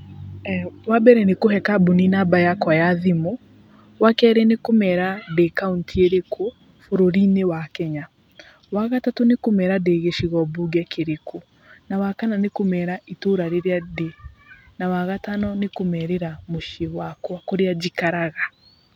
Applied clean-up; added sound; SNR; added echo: none; none; none; none.